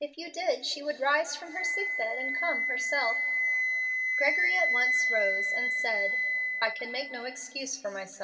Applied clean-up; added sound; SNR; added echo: none; Wind instrument, woodwind instrument; -3 dB; reverberation time 1.8 s.